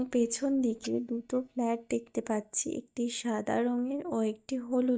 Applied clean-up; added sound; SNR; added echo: neural mask model DeepFilterNet 3.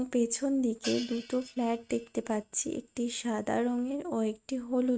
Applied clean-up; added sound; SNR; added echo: neural mask model RNNoise.